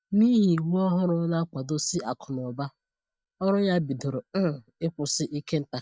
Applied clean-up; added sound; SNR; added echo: neural mask model DeepFilterNet 3.